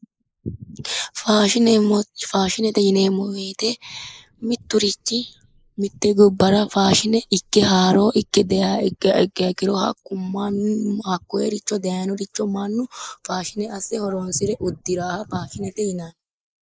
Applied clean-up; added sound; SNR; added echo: neural mask model Resemble Enhance denoiser.